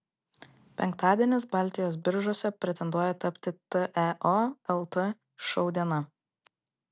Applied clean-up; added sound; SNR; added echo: none; none; none; none.